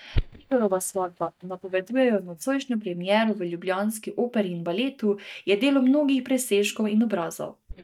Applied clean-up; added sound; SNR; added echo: neural mask model DeepFilterNet 3.